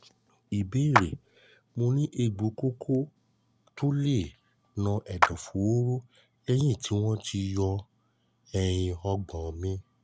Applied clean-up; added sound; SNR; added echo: none; Clapping; 2 dB; none.